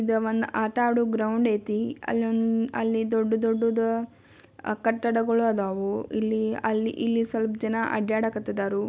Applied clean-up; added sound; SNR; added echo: none; none; none; none.